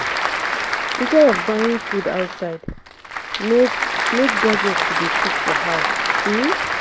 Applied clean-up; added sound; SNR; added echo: none; Applause / Crowd; 0 dB; none.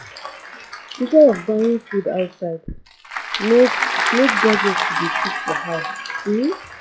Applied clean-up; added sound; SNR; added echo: classical method log-MMSE.